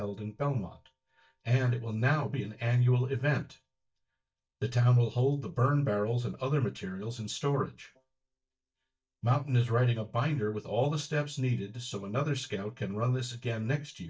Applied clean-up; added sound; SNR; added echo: neural mask model DeepFilterNet 3.